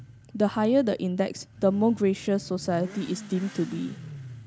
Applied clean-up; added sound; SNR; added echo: none; Motorcycle / Accelerating, revving, vroom; 16 dB; none.